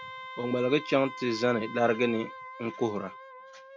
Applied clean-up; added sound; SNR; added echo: none; Wind instrument, woodwind instrument; 13 dB; none.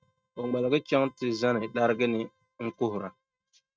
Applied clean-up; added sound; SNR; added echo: neural mask model RNNoise.